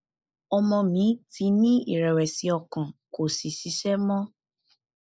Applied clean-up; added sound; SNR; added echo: neural mask model Resemble Enhance denoiser.